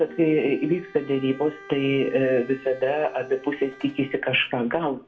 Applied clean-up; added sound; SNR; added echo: none; Bowed string instrument; 19 dB; reverberation time 0.2 s.